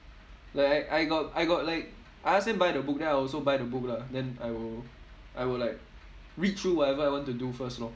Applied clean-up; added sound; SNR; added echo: none; none; none; none.